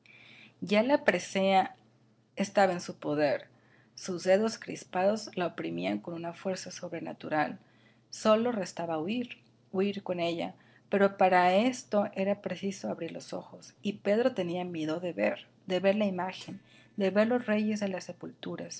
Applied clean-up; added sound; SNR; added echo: neural separator model SepFormer DNS4.